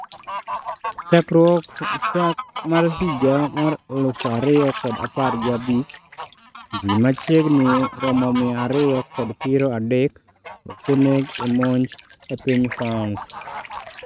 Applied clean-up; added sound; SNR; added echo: neural mask model RNNoise.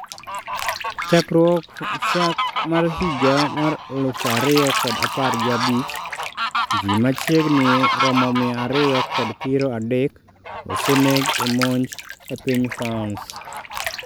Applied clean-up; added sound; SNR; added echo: none; Fowl + Bathtub (filling or washing); 3 dB; none.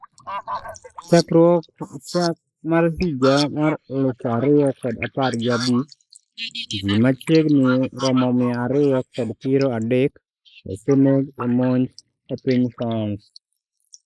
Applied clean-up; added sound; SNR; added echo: neural mask model Resemble Enhance denoiser.